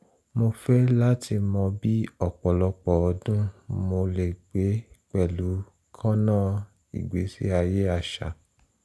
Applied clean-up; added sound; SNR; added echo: none; none; none; none.